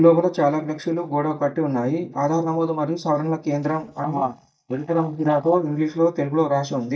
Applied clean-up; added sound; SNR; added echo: neural mask model DeepFilterNet 3.